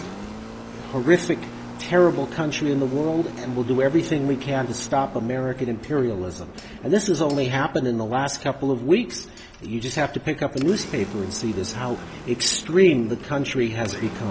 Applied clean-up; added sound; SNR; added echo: none; Engine; 15 dB; none.